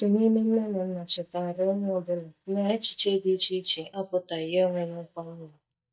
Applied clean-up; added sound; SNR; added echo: neural mask model DeepFilterNet 3.